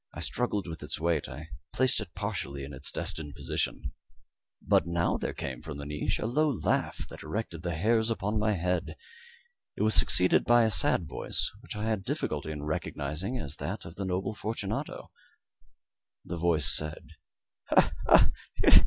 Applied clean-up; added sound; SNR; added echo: none; none; none; none.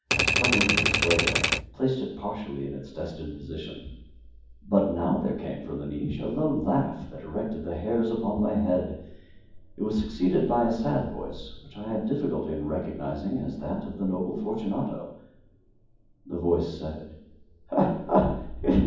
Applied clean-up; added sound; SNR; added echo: none; Typewriter; -4 dB; reverberation time 1.2 s.